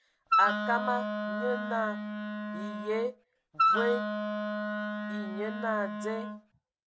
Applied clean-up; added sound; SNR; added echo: none; Wind instrument, woodwind instrument; -3 dB; none.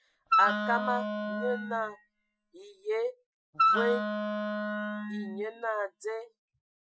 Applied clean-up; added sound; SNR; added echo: classical method Wiener filter.